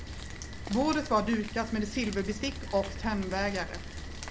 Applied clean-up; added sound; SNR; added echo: none; Rain; 8 dB; none.